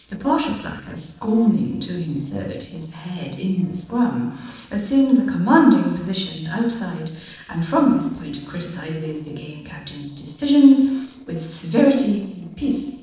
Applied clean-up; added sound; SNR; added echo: neural separator model SepFormer DNS4.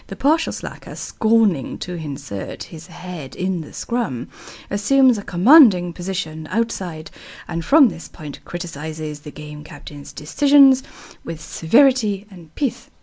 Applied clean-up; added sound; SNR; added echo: none; none; none; none.